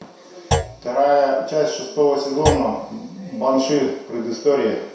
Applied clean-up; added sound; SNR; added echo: none; Thump, thud; 7 dB; reverberation time 0.7 s.